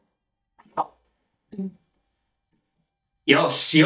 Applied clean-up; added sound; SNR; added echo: neural mask model DeepFilterNet 3.